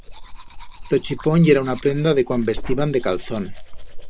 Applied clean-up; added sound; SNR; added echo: none; Domestic sounds, home sounds; 8 dB; none.